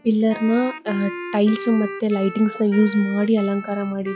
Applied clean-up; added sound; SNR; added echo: classical method log-MMSE.